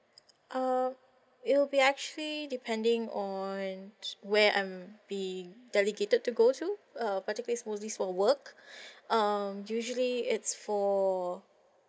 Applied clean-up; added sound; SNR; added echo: none; none; none; none.